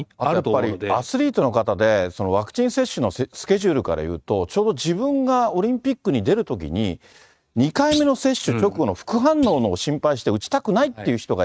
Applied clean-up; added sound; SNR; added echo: neural mask model RNNoise.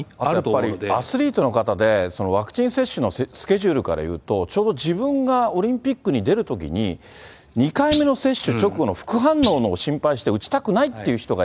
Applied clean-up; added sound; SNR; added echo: none; Thump, thud; 12 dB; none.